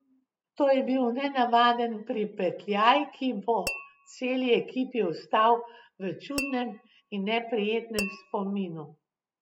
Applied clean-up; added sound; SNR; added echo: none; Tap / Glass; 13 dB; none.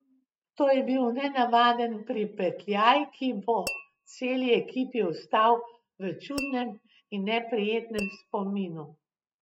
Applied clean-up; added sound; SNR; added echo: neural mask model RNNoise.